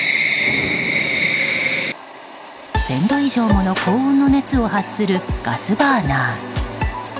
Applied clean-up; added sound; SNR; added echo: none; none; none; none.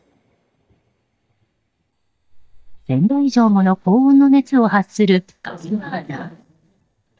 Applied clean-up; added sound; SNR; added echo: neural mask model DeepFilterNet 3.